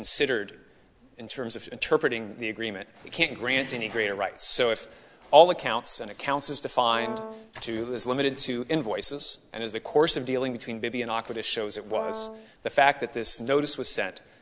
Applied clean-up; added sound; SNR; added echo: none; Brass instrument; 11 dB; none.